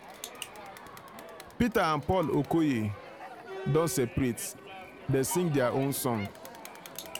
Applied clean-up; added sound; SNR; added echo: none; Crowd; 13 dB; none.